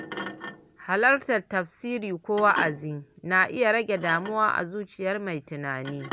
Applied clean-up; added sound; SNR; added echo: none; Thump, thud; 14 dB; none.